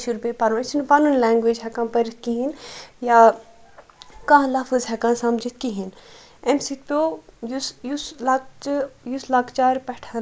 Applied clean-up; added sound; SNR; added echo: none; none; none; none.